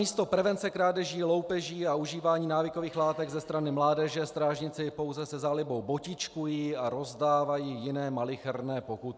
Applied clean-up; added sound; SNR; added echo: none; none; none; none.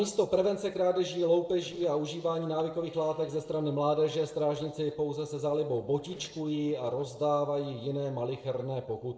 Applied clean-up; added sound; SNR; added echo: neural separator model SepFormer DNS4.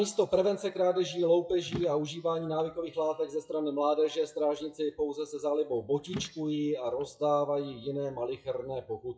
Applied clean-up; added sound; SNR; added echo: classical method WPE with log-MMSE.